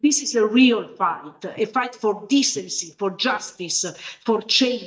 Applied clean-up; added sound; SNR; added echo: neural mask model DeepFilterNet 3.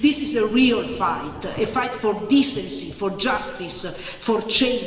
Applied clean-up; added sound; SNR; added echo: none; Thunder / Rain; 18 dB; reverberation time 2.9 s.